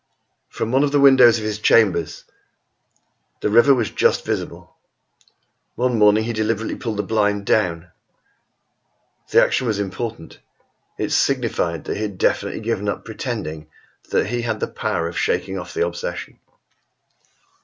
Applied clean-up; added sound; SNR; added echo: none; none; none; none.